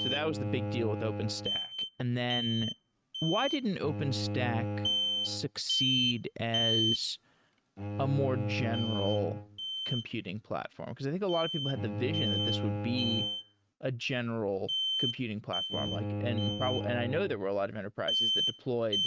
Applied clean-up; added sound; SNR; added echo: neural mask model RNNoise.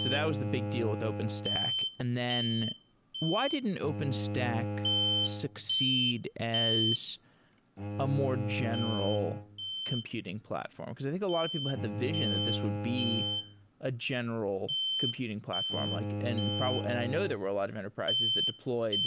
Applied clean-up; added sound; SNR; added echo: none; Alarm + Bowed string instrument; 0 dB; none.